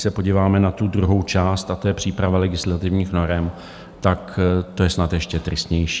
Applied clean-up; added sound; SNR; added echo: none; none; none; none.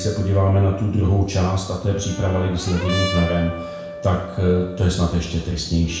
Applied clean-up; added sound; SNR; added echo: none; Brass instrument; 12 dB; reverberation time 0.7 s.